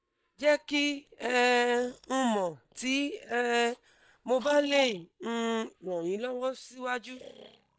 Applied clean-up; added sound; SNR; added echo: neural mask model DeepFilterNet 3.